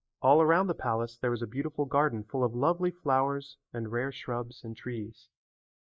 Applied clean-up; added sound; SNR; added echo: neural mask model Resemble Enhance denoiser.